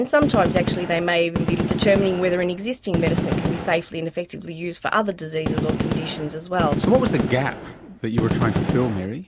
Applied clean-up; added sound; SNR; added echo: none; Gunshot, gunfire; 2 dB; none.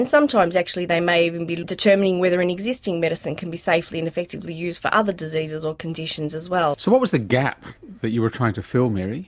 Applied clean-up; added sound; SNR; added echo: none; none; none; none.